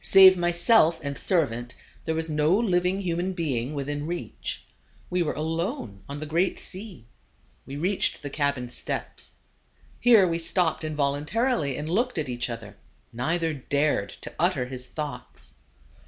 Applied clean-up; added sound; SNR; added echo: none; none; none; none.